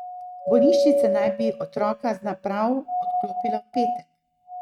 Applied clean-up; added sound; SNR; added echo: neural mask model RNNoise.